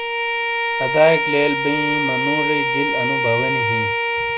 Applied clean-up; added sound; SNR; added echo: none; Bowed string instrument; -2 dB; none.